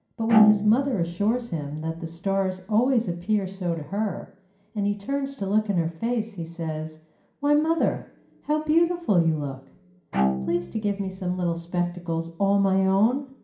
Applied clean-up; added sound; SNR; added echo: none; Bowed string instrument; 8 dB; reverberation time 0.5 s.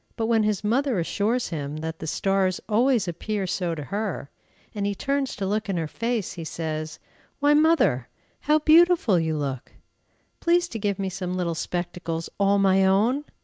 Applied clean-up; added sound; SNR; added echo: none; none; none; none.